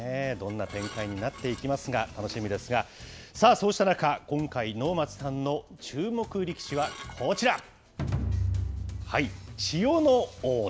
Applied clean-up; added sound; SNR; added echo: none; Dishes, pots, and pans / Glass; 17 dB; none.